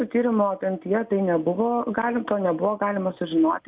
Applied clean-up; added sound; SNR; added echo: none; none; none; none.